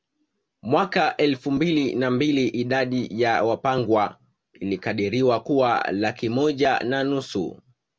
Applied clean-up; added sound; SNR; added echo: none; none; none; none.